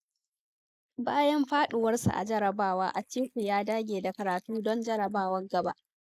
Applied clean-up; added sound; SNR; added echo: neural mask model Resemble Enhance denoiser.